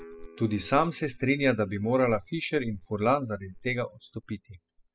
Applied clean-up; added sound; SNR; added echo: classical method spectral subtraction.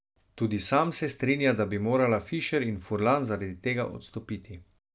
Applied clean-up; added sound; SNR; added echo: none; none; none; none.